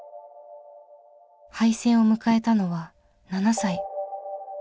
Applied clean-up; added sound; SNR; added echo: none; none; none; none.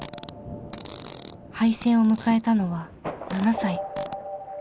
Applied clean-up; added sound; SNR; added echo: none; Fart + Thunder; 14 dB; none.